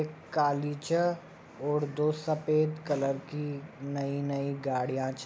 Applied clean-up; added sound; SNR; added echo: none; none; none; none.